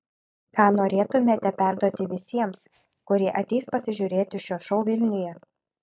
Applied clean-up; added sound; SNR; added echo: neural mask model DeepFilterNet 3.